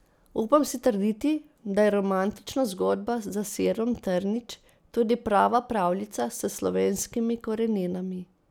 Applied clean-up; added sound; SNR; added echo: none; none; none; none.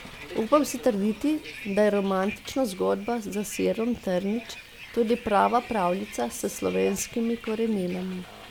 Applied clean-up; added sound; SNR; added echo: none; Bus; 16 dB; none.